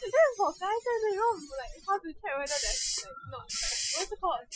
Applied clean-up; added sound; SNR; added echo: classical method Wiener filter.